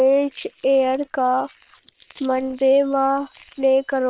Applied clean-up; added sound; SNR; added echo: neural separator model SepFormer WHAM!.